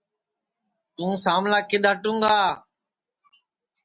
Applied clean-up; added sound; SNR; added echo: none; none; none; none.